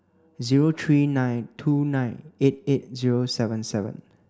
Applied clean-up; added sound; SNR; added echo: none; none; none; none.